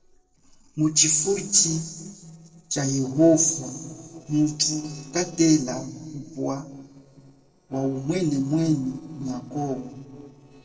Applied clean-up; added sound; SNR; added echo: neural separator model SepFormer DNS4.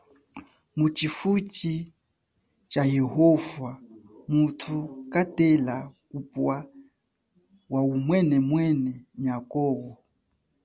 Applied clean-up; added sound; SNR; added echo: none; none; none; none.